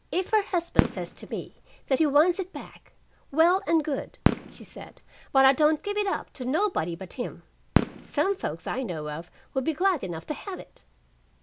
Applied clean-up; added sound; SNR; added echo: none; Fireworks; 6 dB; none.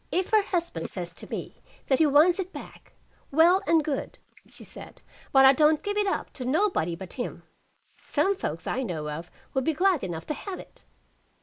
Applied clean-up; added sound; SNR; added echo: neural mask model Resemble Enhance denoiser.